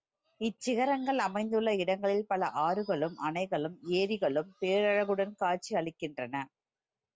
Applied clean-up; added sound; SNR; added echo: none; none; none; none.